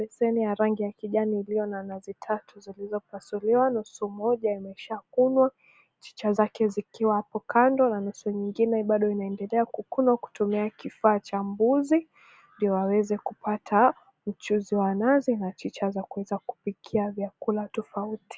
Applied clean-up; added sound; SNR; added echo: none; none; none; none.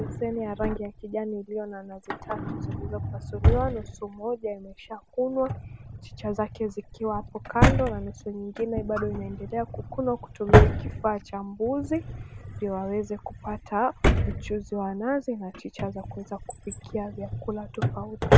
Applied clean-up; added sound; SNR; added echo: none; Drawer open or close; -4 dB; none.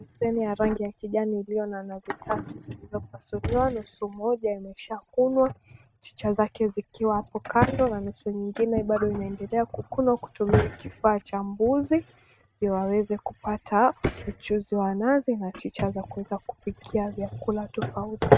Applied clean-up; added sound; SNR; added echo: neural mask model RNNoise.